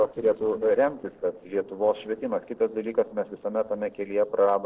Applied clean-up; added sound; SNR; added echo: neural separator model SepFormer DNS4.